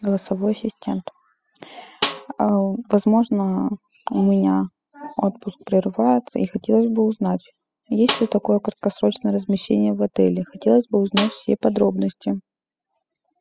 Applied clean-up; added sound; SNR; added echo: classical method spectral subtraction.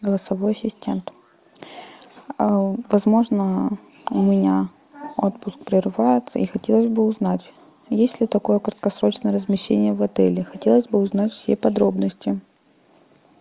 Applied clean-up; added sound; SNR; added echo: none; none; none; none.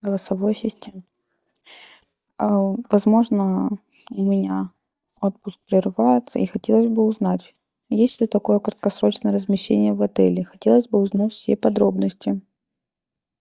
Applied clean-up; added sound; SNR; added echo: neural mask model DeepFilterNet 3.